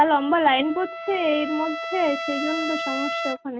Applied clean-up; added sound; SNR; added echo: none; Trumpet; 7 dB; none.